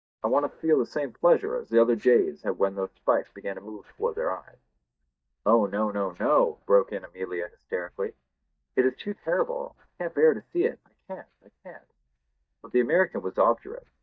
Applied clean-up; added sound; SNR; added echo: neural mask model DeepFilterNet 3.